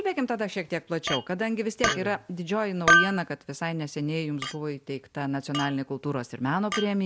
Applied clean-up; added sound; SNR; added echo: none; Chink, clink; 2 dB; none.